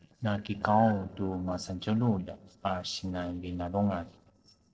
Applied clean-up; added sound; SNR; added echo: neural separator model SepFormer DNS4.